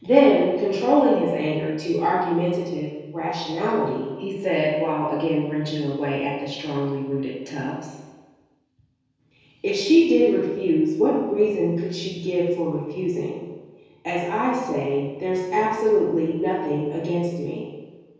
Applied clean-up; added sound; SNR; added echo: none; none; none; reverberation time 1.2 s.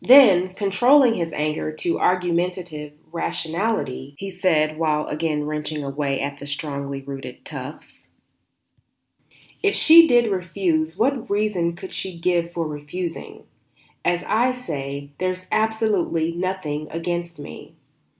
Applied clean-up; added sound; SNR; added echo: none; none; none; none.